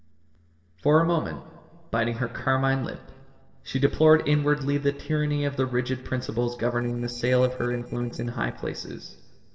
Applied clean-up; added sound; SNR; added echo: neural separator model SepFormer DNS4.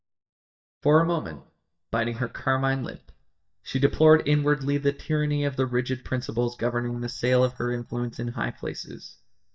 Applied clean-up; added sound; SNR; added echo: neural mask model DeepFilterNet 3.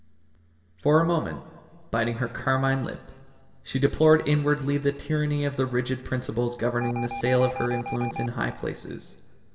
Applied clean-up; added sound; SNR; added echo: none; Alarm; 7 dB; reverberation time 1.4 s.